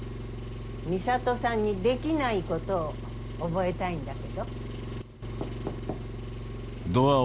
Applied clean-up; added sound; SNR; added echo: none; Engine; 6 dB; none.